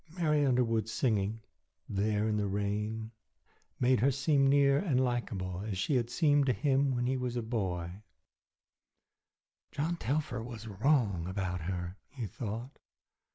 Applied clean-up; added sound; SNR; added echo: none; none; none; none.